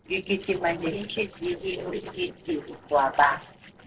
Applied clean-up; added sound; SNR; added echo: neural separator model SepFormer DNS4.